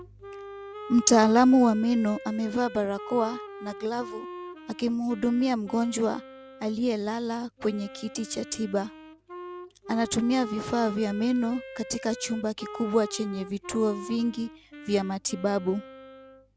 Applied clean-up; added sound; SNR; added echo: none; Wind instrument, woodwind instrument; 15 dB; none.